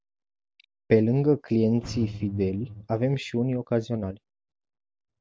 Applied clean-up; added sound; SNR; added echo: none; none; none; none.